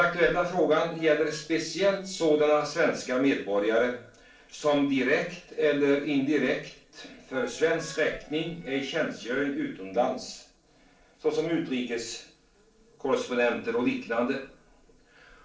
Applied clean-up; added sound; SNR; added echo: neural separator model SepFormer DNS4.